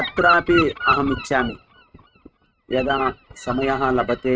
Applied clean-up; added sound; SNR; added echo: neural mask model RNNoise.